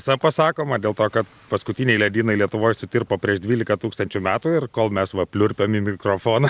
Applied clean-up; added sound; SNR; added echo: none; none; none; none.